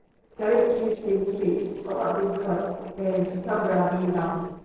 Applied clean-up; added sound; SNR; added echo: neural separator model SepFormer DNS4.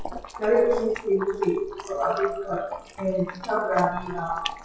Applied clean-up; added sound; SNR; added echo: classical method WPE with log-MMSE.